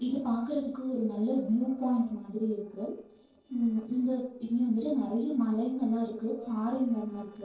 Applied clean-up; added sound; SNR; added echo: neural separator model SepFormer DNS4.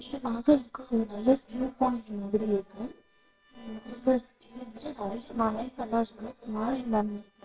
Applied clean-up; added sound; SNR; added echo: neural separator model SepFormer WHAMR!.